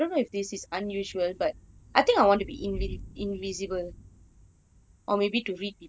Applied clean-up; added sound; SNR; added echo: none; Thunder / Rain; 15 dB; none.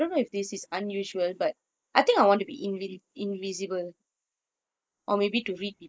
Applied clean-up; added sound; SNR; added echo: neural mask model Resemble Enhance denoiser.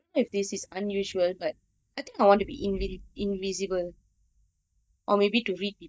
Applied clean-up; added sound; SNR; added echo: neural mask model DeepFilterNet 3.